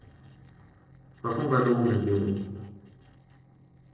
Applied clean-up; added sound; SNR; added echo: neural separator model SepFormer DNS4.